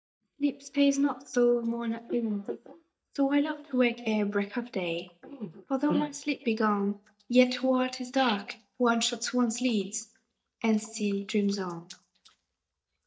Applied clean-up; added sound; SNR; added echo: neural mask model DeepFilterNet 3.